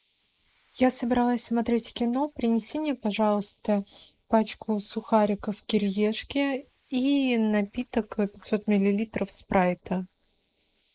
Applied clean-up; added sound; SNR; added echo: neural mask model Resemble Enhance denoiser.